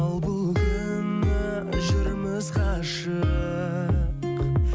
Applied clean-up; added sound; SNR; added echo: none; none; none; none.